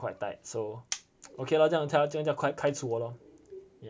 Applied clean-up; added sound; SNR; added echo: none; none; none; none.